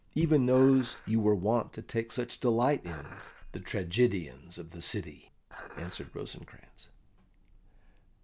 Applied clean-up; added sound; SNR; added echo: none; Dishes, pots, and pans; 19 dB; none.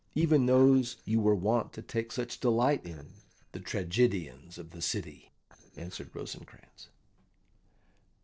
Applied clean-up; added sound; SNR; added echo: neural separator model SepFormer DNS4.